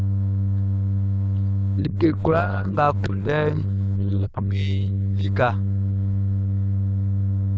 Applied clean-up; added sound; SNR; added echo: neural diffusion model UNIVERSE++.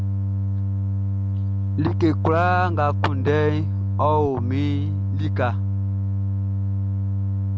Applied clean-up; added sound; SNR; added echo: none; Organ; -3 dB; none.